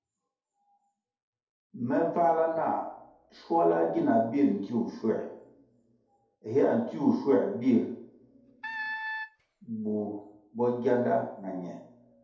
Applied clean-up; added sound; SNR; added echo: none; Wind instrument, woodwind instrument; 8 dB; reverberation time 2.1 s.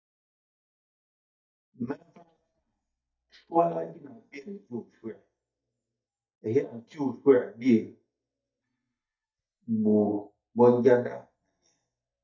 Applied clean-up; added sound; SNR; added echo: neural mask model DeepFilterNet 3.